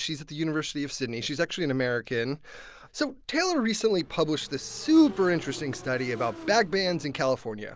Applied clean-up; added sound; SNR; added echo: none; Motorcycle / Engine; 17 dB; none.